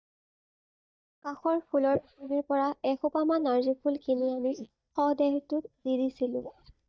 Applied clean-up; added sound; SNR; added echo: neural mask model DeepFilterNet 3.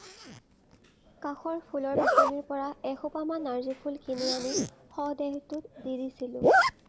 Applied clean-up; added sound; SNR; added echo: none; Zipper (clothing); -4 dB; none.